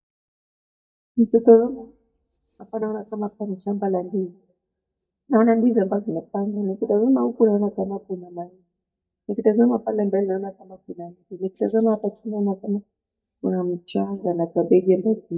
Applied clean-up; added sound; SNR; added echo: neural mask model DeepFilterNet 3.